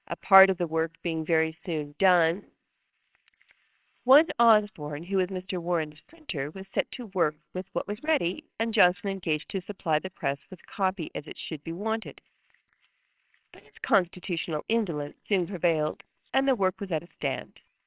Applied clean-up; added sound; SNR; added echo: neural separator model SepFormer WHAMR!.